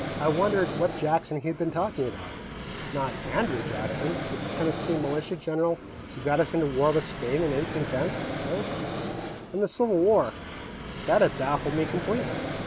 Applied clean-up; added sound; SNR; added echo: none; Fixed-wing aircraft, airplane; 6 dB; none.